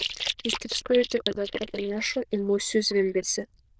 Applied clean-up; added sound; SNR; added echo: neural diffusion model UNIVERSE++.